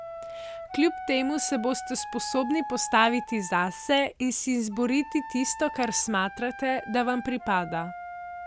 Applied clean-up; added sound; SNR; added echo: none; Wind instrument, woodwind instrument; 11 dB; none.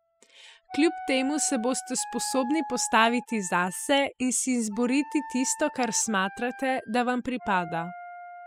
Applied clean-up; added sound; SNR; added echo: classical method spectral subtraction.